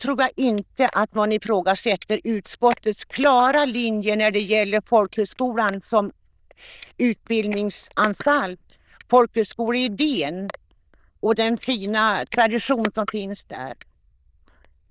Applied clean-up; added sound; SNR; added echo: neural diffusion model UNIVERSE++.